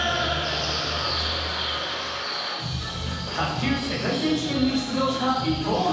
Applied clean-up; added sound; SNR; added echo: none; Bird vocalization, bird call, bird song; 6 dB; reverberation time 1.1 s.